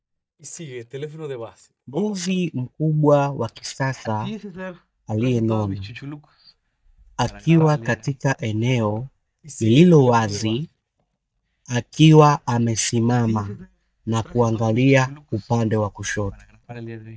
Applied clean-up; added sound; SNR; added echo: neural mask model DeepFilterNet 3.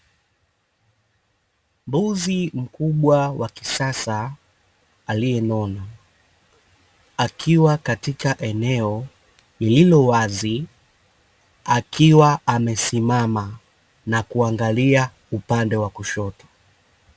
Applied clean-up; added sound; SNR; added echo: none; none; none; none.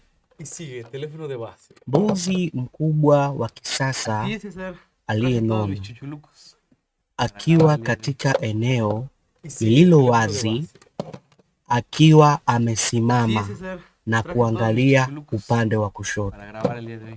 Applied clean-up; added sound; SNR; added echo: neural mask model RNNoise.